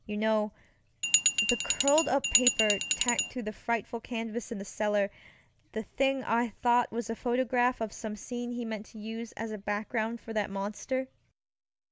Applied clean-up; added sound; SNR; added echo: none; Glass; -3 dB; none.